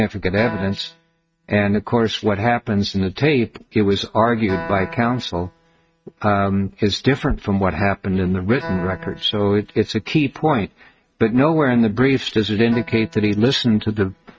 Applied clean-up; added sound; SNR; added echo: neural mask model RNNoise.